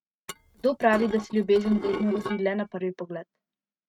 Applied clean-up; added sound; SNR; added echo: neural mask model RNNoise.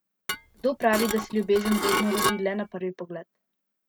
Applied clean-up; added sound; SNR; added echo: none; Dishes, pots, and pans / Glass; 3 dB; none.